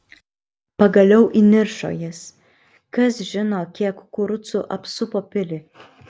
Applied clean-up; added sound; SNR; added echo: none; none; none; none.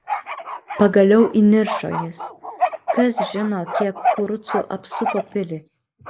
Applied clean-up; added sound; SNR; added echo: neural mask model Resemble Enhance denoiser.